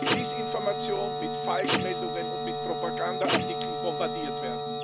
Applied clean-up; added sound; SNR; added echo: none; Wind instrument, woodwind instrument + Printer; -4 dB; none.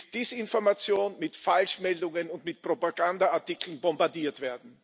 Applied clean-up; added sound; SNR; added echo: none; none; none; none.